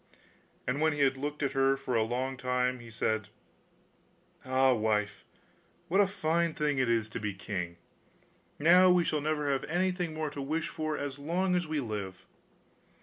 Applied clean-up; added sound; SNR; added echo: none; none; none; none.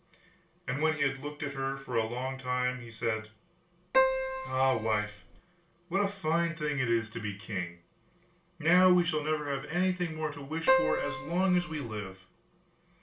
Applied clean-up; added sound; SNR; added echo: none; Keyboard (musical); -1 dB; reverberation time 0.2 s.